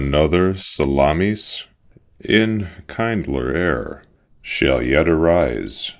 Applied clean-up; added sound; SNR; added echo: neural mask model Resemble Enhance denoiser.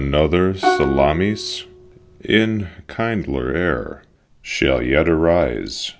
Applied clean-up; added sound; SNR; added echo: none; Plucked string instrument; 6 dB; none.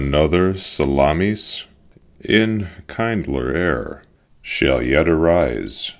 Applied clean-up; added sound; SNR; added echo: none; none; none; none.